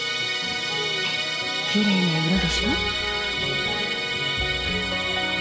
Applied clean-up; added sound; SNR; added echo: none; Musical instrument; -2 dB; none.